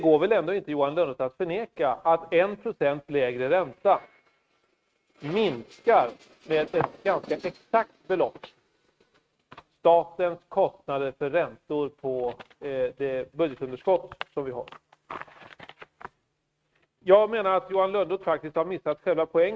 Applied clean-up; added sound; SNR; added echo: neural mask model RNNoise.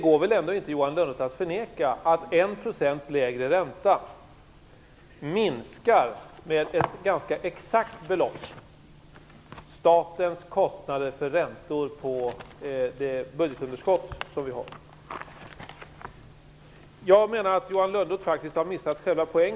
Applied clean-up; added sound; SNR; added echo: none; none; none; none.